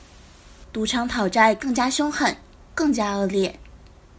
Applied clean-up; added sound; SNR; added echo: none; none; none; none.